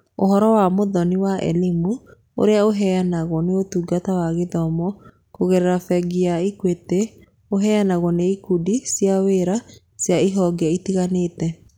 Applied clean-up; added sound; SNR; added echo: none; none; none; none.